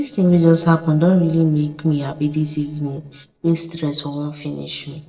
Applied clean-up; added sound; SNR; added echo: neural separator model SepFormer DNS4.